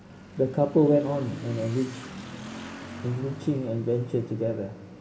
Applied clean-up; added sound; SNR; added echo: none; Motorcycle / Accelerating, revving, vroom; 13 dB; reverberation time 1.4 s.